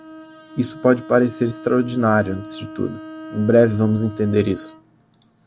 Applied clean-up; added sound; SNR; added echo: none; Bowed string instrument; 16 dB; none.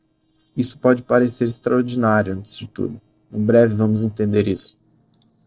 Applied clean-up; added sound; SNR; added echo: neural separator model SepFormer DNS4.